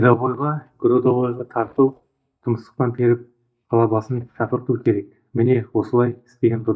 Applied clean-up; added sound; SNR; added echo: neural mask model DeepFilterNet 3.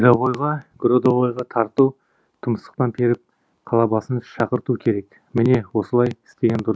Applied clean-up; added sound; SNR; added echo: none; none; none; none.